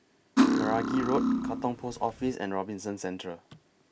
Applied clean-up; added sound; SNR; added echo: none; Cutlery, silverware; -5 dB; none.